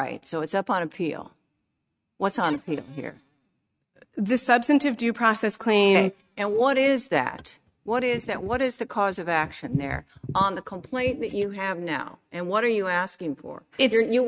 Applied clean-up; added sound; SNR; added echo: neural mask model RNNoise.